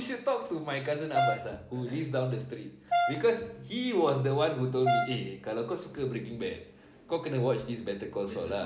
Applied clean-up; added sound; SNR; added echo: none; Brass instrument; 0 dB; none.